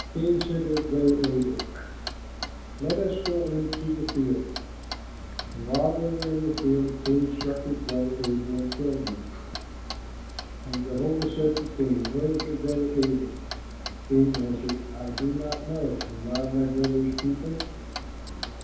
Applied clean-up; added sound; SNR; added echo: none; Clock; 9 dB; reverberation time 0.9 s.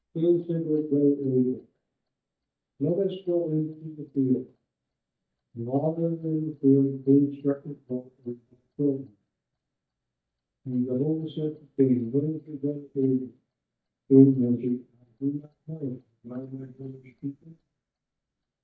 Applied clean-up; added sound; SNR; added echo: neural mask model DeepFilterNet 3.